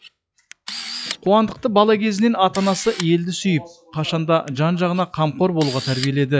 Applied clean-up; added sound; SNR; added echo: classical method log-MMSE.